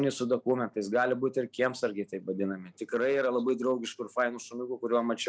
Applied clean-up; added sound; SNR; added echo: none; none; none; none.